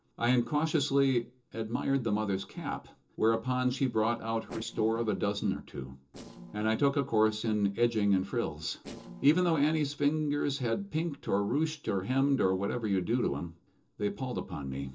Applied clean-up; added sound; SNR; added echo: neural separator model SepFormer DNS4.